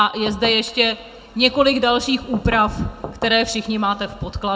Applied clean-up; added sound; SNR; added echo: none; Knock / Wood; 13 dB; reverberation time 0.6 s.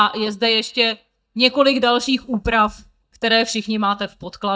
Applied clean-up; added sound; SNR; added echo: neural mask model DeepFilterNet 3.